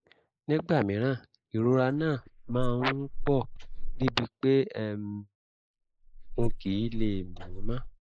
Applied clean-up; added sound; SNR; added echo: neural mask model Resemble Enhance denoiser.